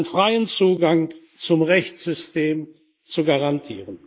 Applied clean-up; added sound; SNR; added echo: neural mask model Resemble Enhance denoiser.